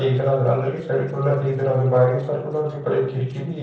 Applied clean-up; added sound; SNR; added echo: neural separator model SepFormer DNS4.